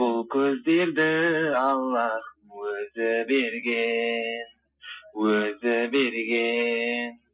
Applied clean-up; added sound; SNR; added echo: classical method Wiener filter.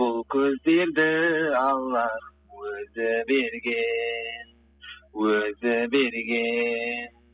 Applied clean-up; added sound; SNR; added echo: classical method spectral subtraction.